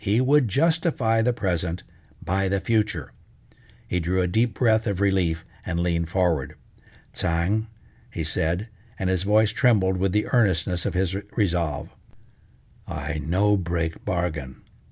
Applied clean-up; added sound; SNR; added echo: none; none; none; none.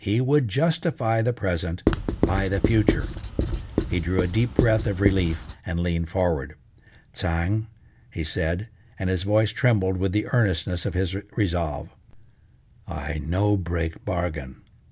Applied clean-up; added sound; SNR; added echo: none; Writing; 1 dB; none.